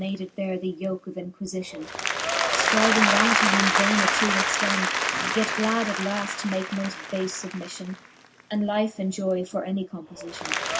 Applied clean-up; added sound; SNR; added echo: none; Applause; -1 dB; none.